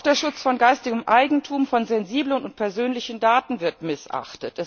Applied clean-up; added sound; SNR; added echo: none; none; none; none.